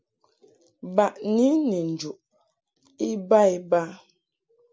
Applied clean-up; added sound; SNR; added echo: none; none; none; none.